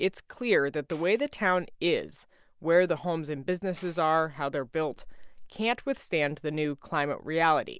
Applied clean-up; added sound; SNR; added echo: neural mask model DeepFilterNet 3.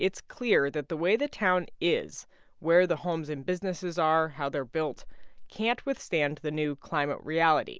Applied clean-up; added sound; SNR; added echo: none; none; none; none.